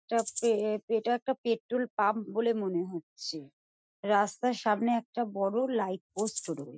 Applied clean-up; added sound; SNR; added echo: classical method Wiener filter.